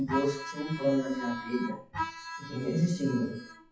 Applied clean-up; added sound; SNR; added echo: classical method WPE with log-MMSE.